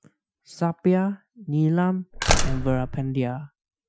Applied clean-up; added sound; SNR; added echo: classical method Wiener filter.